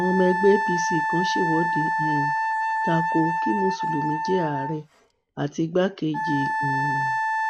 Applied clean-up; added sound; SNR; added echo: none; Wind instrument, woodwind instrument; 0 dB; none.